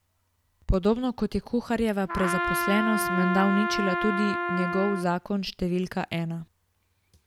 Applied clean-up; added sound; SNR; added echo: none; Trumpet; 2 dB; none.